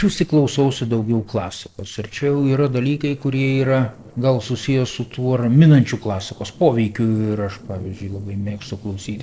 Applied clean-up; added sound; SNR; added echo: neural separator model SepFormer DNS4.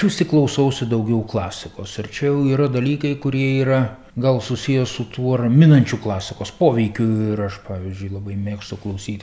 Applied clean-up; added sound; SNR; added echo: none; none; none; none.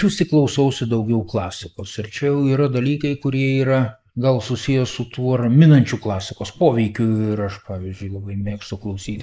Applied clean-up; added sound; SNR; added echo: neural mask model Resemble Enhance denoiser.